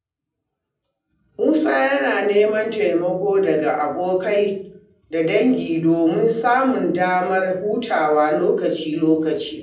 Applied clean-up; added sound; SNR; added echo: none; none; none; reverberation time 0.6 s.